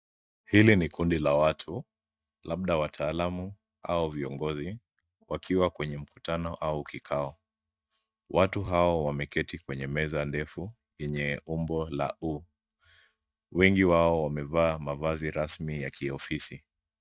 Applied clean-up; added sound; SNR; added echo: neural mask model DeepFilterNet 3.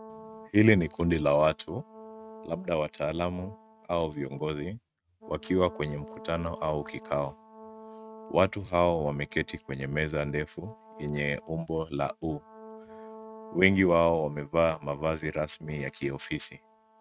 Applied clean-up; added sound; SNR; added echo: neural mask model RNNoise.